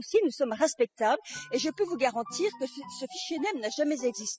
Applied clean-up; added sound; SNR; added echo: classical method spectral subtraction.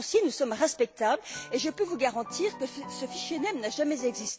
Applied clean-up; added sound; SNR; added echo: none; Piano; 16 dB; none.